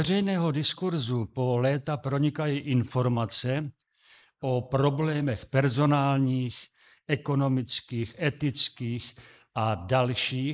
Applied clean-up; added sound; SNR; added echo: neural mask model Resemble Enhance denoiser.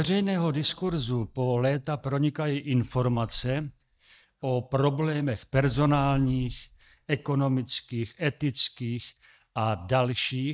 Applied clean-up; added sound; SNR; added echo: neural mask model DeepFilterNet 3.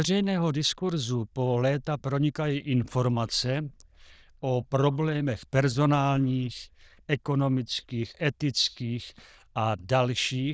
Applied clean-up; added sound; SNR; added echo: neural diffusion model UNIVERSE++.